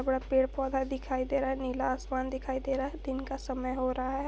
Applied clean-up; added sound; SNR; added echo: none; none; none; none.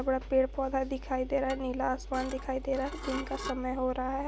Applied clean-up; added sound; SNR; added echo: none; Dishes, pots, and pans / Glass; 13 dB; none.